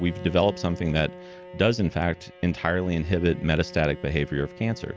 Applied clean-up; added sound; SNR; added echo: none; Bowed string instrument; 17 dB; none.